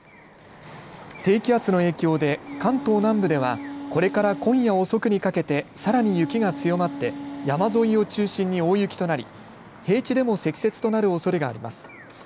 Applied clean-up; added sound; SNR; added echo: none; Wind instrument, woodwind instrument; 12 dB; none.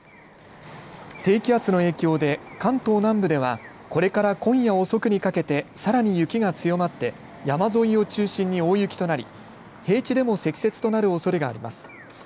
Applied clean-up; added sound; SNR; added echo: none; none; none; none.